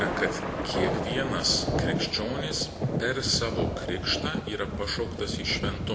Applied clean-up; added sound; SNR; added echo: none; Thunder; 0 dB; none.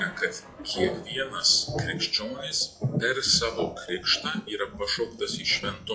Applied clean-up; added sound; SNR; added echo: classical method log-MMSE.